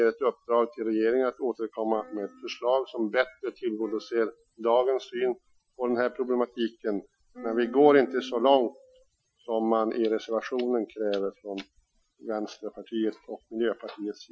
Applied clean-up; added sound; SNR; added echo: classical method Wiener filter.